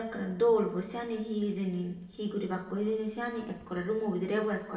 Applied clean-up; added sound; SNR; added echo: none; none; none; reverberation time 1.1 s.